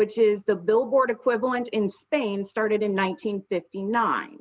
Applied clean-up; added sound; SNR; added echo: none; none; none; none.